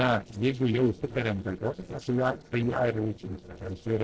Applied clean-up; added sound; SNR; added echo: neural separator model SepFormer DNS4.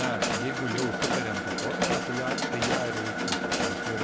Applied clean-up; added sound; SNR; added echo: none; Mechanisms; -5 dB; none.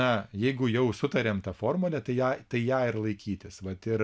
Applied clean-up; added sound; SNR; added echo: none; none; none; none.